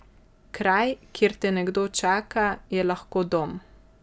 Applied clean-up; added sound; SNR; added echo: none; none; none; none.